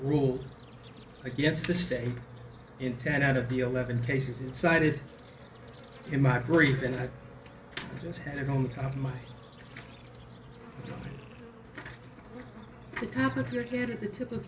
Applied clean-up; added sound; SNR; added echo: none; Bird / Insect; 18 dB; reverberation time 0.2 s.